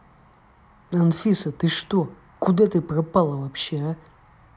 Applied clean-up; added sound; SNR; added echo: none; none; none; none.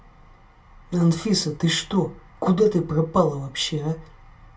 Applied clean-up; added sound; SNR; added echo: none; none; none; reverberation time 0.2 s.